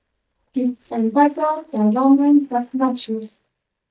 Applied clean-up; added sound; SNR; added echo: neural mask model DeepFilterNet 3.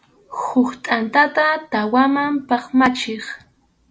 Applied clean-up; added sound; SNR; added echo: none; none; none; none.